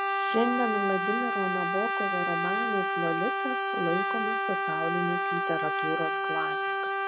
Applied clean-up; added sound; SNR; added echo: none; Brass instrument; -4 dB; none.